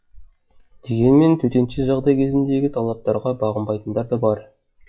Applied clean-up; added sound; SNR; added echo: classical method log-MMSE.